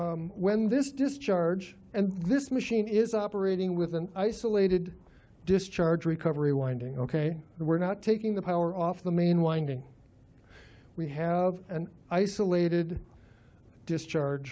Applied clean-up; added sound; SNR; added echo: none; none; none; none.